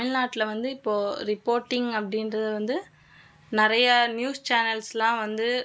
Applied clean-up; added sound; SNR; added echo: none; none; none; none.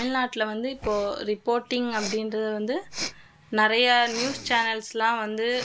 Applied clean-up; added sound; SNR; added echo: none; Respiratory sounds; 14 dB; none.